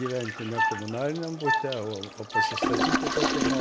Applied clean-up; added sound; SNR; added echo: none; Toilet flush + Wind instrument, woodwind instrument; -4 dB; none.